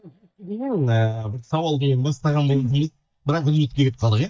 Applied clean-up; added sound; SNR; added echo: neural mask model DeepFilterNet 3.